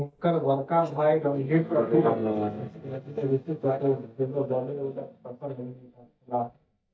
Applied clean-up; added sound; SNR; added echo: neural mask model DeepFilterNet 3.